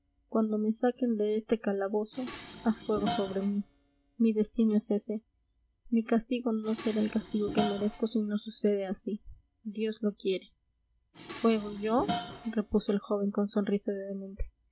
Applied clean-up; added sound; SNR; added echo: none; Dishes, pots, and pans; 13 dB; none.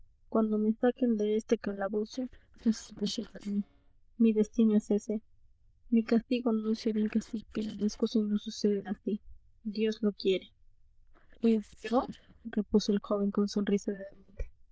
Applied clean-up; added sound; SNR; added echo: neural diffusion model UNIVERSE++.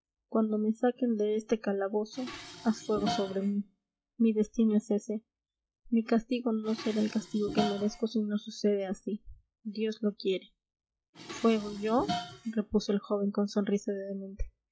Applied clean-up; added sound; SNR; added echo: classical method log-MMSE.